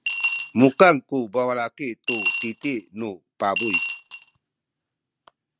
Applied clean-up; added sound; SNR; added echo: none; Coin (dropping) / Glass; 2 dB; none.